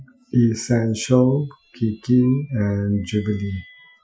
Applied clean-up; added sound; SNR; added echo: classical method Wiener filter.